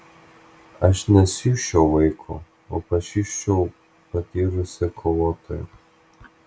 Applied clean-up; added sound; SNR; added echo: none; none; none; none.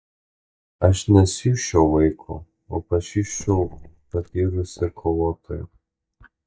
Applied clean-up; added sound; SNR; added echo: neural mask model DeepFilterNet 3.